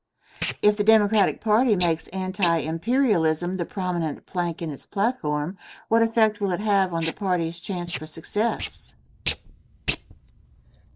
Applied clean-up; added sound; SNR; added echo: neural mask model Resemble Enhance denoiser.